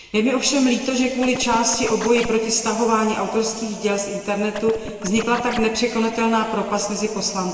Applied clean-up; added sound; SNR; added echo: none; Scratching (performance technique); 12 dB; reverberation time 2.8 s.